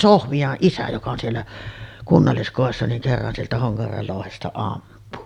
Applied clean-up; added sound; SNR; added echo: none; none; none; none.